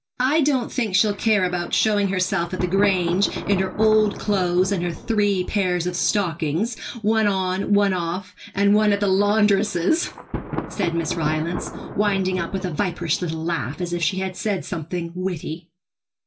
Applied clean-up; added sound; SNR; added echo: none; Thunder; 13 dB; reverberation time 0.2 s.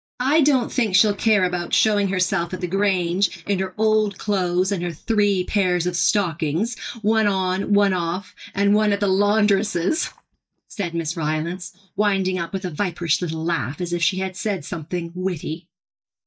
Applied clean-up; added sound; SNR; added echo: neural mask model DeepFilterNet 3.